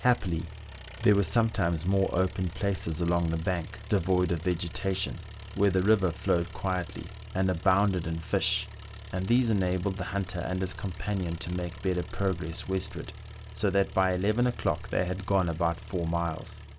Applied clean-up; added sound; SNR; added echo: none; Engine; 14 dB; none.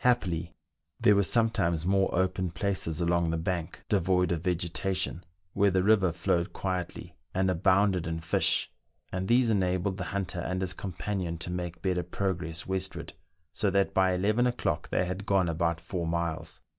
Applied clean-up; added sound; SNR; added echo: none; none; none; none.